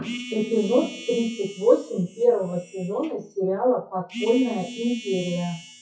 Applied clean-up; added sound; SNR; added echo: classical method WPE with log-MMSE.